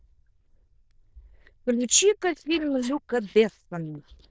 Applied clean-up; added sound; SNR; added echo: neural diffusion model UNIVERSE++.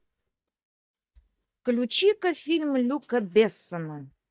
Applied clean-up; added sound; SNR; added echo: neural mask model DeepFilterNet 3.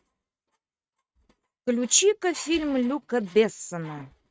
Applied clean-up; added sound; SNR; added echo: neural mask model RNNoise.